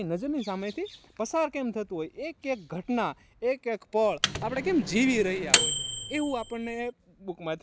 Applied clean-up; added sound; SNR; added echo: none; Microwave oven; 0 dB; none.